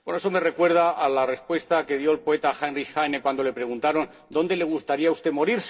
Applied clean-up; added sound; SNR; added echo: neural separator model SepFormer DNS4.